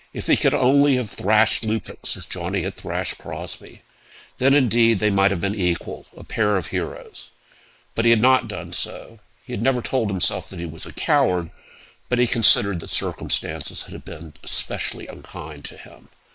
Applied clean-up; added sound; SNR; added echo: neural mask model Resemble Enhance denoiser.